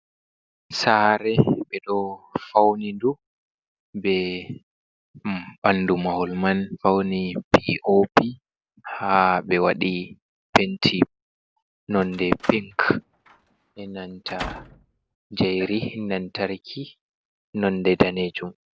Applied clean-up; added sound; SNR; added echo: none; Slam; 17 dB; none.